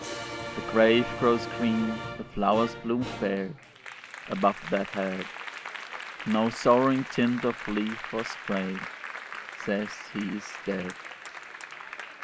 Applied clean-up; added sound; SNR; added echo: none; Applause; 10 dB; none.